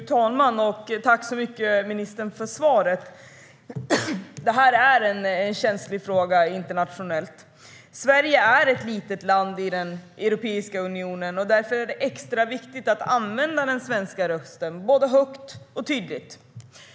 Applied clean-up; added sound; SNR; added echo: none; none; none; none.